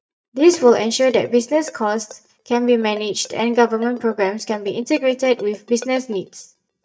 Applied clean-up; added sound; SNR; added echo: neural mask model DeepFilterNet 3.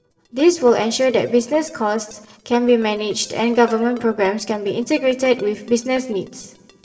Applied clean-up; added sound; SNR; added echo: neural separator model SepFormer DNS4.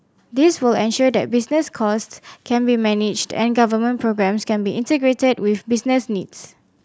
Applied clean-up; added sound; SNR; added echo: none; none; none; none.